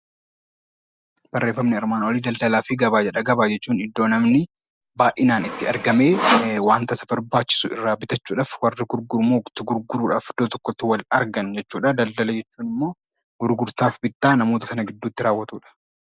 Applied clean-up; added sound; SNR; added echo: neural separator model SepFormer DNS4.